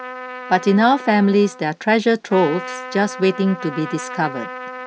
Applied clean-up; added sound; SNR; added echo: none; Trumpet; 13 dB; none.